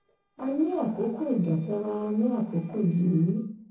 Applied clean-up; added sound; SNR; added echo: neural separator model SepFormer DNS4.